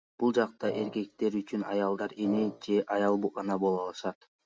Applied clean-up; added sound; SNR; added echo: none; Wind instrument, woodwind instrument; 12 dB; none.